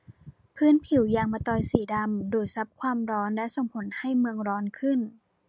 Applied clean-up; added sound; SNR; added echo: none; none; none; none.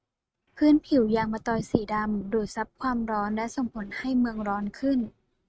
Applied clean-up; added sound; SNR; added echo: neural mask model RNNoise.